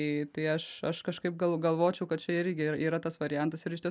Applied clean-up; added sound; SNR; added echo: none; none; none; none.